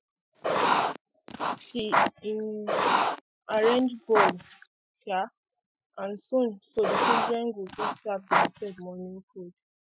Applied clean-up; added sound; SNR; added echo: classical method Wiener filter.